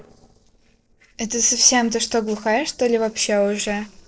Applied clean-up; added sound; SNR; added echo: neural separator model SepFormer DNS4.